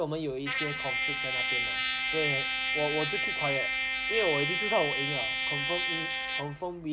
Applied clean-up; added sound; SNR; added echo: none; Trumpet; -3 dB; none.